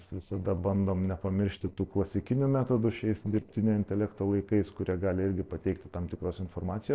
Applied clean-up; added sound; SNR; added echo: neural separator model SepFormer DNS4.